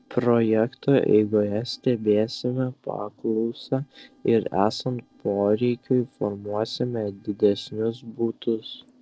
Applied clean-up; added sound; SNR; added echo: neural separator model SepFormer DNS4.